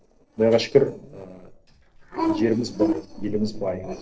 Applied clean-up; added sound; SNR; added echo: neural separator model SepFormer DNS4.